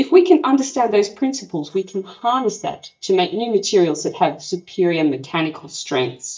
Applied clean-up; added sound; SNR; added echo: neural mask model DeepFilterNet 3.